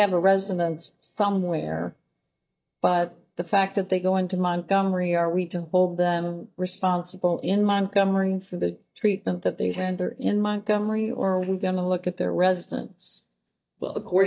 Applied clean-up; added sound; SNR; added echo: neural mask model DeepFilterNet 3.